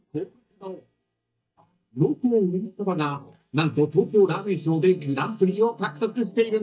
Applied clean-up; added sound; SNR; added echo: neural mask model DeepFilterNet 3.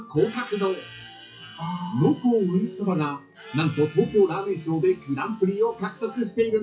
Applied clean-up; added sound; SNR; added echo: classical method WPE with log-MMSE.